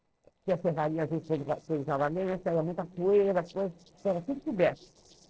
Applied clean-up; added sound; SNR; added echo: neural separator model SepFormer DNS4.